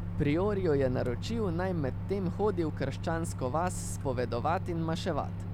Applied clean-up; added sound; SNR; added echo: none; Microwave oven; 4 dB; none.